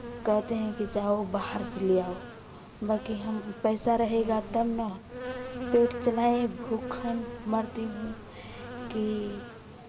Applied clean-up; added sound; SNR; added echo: none; Insect; 10 dB; reverberation time 2.3 s.